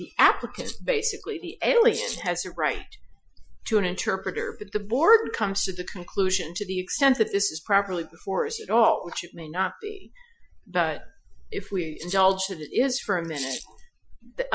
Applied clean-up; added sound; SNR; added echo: classical method Wiener filter.